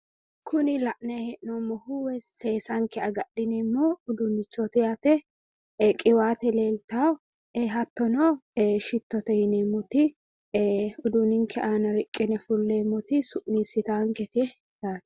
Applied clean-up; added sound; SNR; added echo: none; none; none; none.